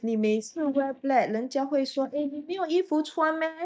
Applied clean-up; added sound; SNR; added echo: neural mask model DeepFilterNet 3.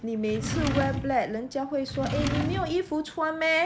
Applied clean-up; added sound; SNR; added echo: none; Drawer open or close; 3 dB; none.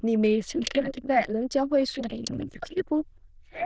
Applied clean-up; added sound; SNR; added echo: neural diffusion model UNIVERSE++.